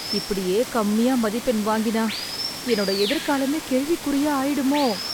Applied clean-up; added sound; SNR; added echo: none; Water; 9 dB; none.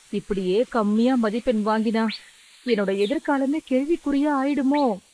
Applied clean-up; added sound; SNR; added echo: neural mask model Resemble Enhance denoiser.